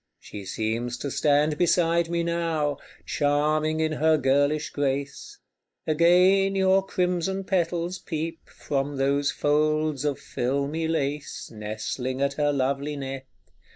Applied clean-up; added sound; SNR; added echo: neural mask model Resemble Enhance denoiser.